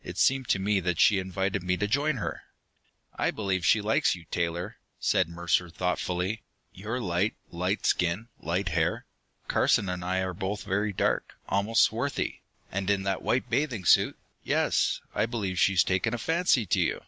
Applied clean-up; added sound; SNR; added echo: none; none; none; none.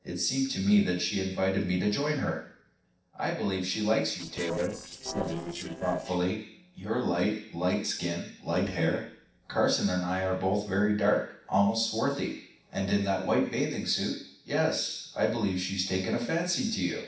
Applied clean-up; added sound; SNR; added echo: neural separator model SepFormer DNS4.